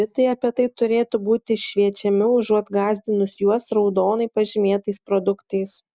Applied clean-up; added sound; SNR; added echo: none; none; none; none.